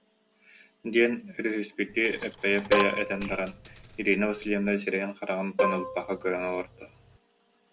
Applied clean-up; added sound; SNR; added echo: none; Plucked string instrument + Coin (dropping); 4 dB; none.